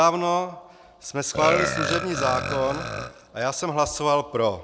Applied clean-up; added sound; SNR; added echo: none; Burping, eructation; 6 dB; none.